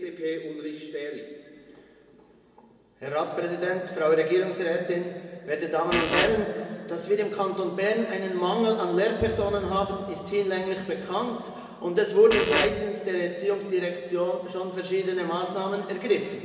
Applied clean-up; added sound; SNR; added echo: none; Fart; 0 dB; reverberation time 2.2 s.